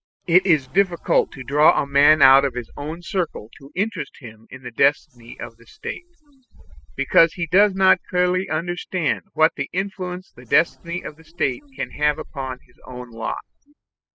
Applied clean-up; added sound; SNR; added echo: classical method spectral subtraction.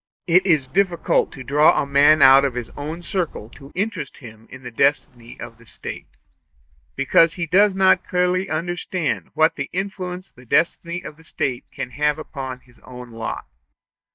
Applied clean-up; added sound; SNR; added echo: neural mask model DeepFilterNet 3.